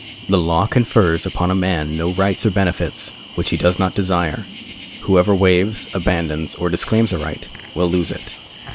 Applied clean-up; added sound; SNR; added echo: none; Cricket; 16 dB; none.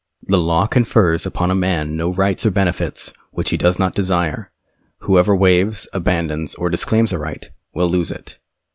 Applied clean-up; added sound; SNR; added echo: none; none; none; none.